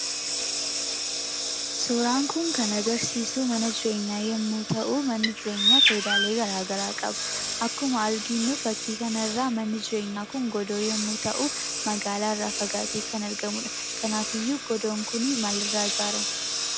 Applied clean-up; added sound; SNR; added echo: none; Engine + Bird; 0 dB; none.